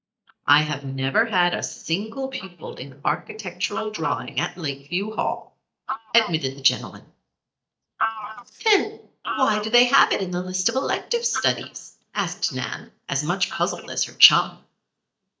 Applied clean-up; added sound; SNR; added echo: neural mask model DeepFilterNet 3.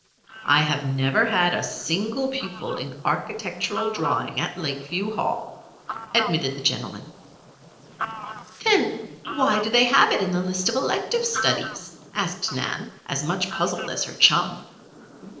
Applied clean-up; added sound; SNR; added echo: neural separator model SepFormer DNS4.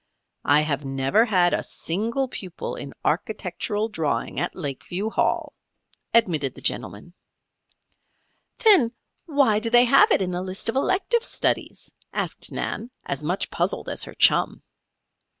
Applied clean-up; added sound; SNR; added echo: none; none; none; none.